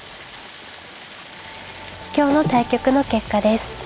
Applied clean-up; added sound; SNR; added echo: none; Stream; 18 dB; none.